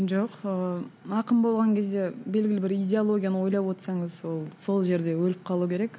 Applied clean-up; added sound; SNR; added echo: none; none; none; none.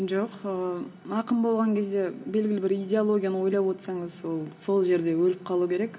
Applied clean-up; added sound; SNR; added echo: none; none; none; reverberation time 0.9 s.